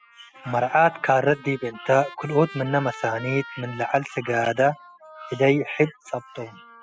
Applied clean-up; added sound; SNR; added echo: classical method spectral subtraction.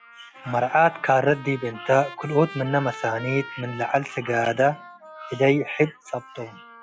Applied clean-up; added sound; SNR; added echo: classical method log-MMSE.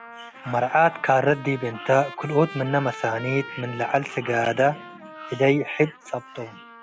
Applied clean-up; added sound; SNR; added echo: none; Trumpet; 17 dB; none.